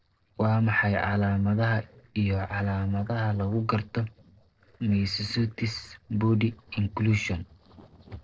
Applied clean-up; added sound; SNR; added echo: neural separator model SepFormer DNS4.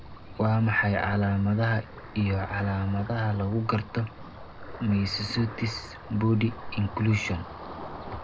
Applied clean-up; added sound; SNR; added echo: none; Ocean; 13 dB; reverberation time 0.2 s.